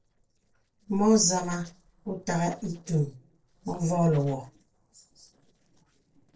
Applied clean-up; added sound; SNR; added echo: neural separator model SepFormer DNS4.